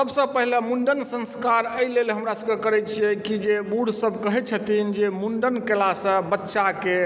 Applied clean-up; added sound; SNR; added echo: none; none; none; none.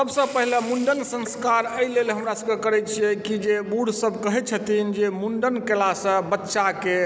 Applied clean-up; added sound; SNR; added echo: none; Sink (filling or washing) / Water tap, faucet; 18 dB; none.